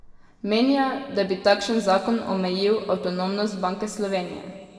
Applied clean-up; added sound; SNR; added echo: none; none; none; reverberation time 1.7 s.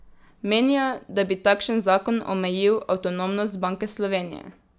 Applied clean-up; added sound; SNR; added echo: none; none; none; none.